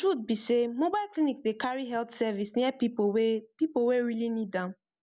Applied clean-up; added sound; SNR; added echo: none; none; none; none.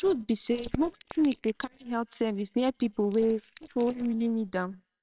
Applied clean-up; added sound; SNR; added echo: neural separator model SepFormer WHAMR!.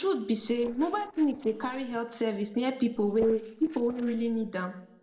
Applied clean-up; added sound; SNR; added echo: neural separator model SepFormer DNS4.